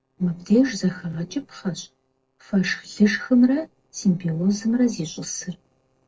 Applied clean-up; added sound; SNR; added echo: neural separator model SepFormer DNS4.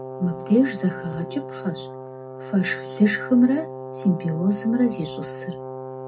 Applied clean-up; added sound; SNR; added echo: none; Brass instrument; 11 dB; reverberation time 0.4 s.